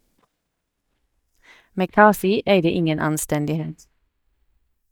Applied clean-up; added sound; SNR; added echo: neural mask model DeepFilterNet 3.